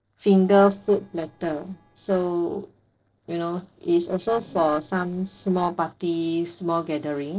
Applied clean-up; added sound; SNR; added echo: neural separator model SepFormer DNS4.